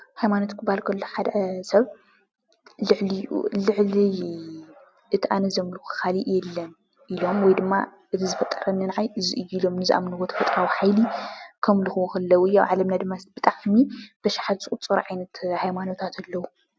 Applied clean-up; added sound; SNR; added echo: none; none; none; none.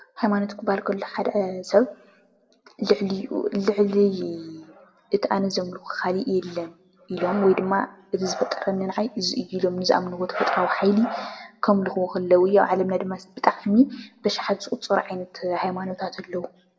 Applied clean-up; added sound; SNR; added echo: none; none; none; reverberation time 0.5 s.